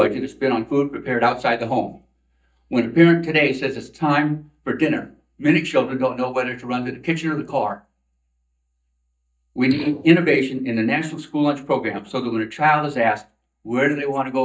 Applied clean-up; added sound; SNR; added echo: neural mask model DeepFilterNet 3.